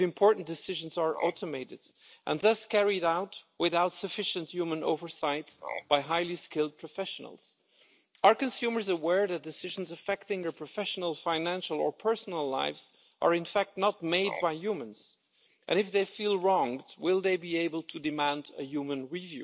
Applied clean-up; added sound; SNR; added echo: none; Frog; 16 dB; none.